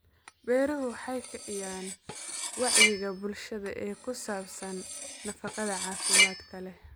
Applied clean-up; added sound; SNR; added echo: none; Cutlery, silverware; -3 dB; none.